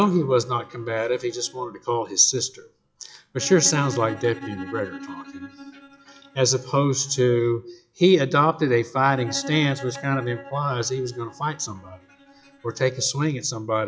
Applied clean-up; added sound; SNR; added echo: classical method log-MMSE.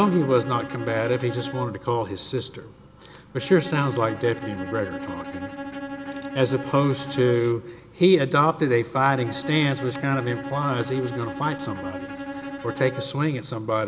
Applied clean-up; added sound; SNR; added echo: none; Bowed string instrument; 12 dB; none.